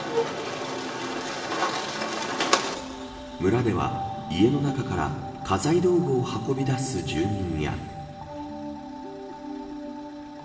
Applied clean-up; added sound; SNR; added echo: none; none; none; reverberation time 2.8 s.